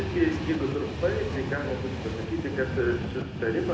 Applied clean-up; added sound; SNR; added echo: none; Train; 3 dB; reverberation time 0.7 s.